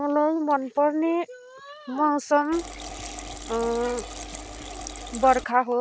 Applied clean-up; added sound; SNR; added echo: none; Liquid; 12 dB; none.